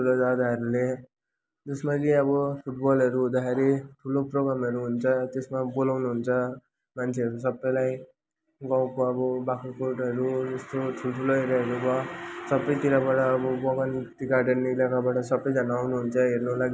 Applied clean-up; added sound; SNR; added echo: none; none; none; none.